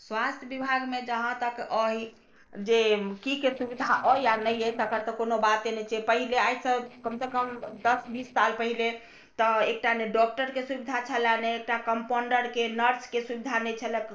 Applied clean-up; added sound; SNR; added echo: neural separator model SepFormer DNS4.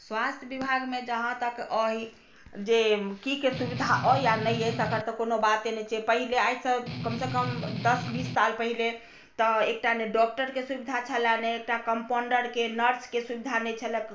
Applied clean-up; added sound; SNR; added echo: none; Strum; 6 dB; reverberation time 0.4 s.